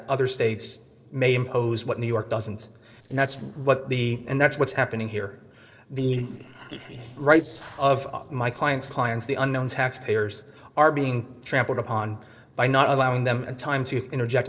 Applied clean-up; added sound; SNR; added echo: neural separator model SepFormer DNS4.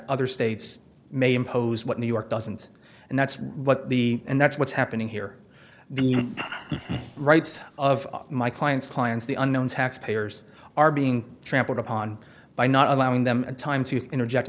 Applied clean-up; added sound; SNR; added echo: none; none; none; none.